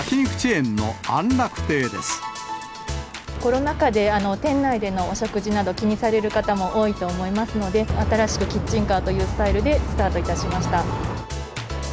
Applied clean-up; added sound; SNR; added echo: none; none; none; none.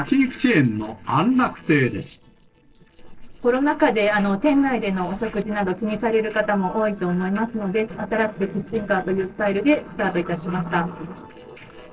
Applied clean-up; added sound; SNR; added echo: neural separator model SepFormer DNS4.